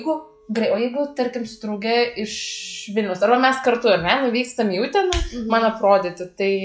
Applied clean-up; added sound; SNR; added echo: classical method log-MMSE.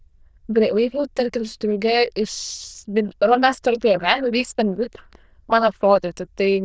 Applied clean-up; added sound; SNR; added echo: neural diffusion model UNIVERSE++.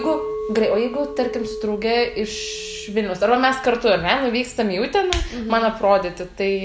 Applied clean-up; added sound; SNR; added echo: none; Chink, clink; 13 dB; none.